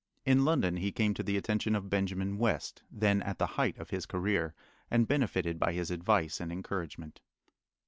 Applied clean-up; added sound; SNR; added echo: none; none; none; none.